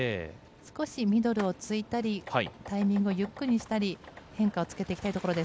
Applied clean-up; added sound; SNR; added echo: none; none; none; none.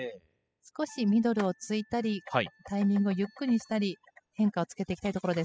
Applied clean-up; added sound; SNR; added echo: classical method spectral subtraction.